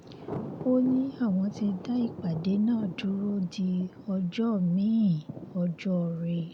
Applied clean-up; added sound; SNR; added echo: none; Thunder; 14 dB; none.